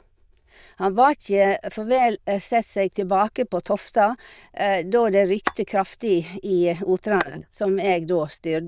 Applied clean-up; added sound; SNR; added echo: neural diffusion model UNIVERSE++.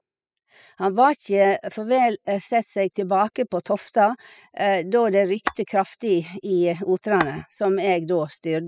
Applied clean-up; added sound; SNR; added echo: classical method spectral subtraction.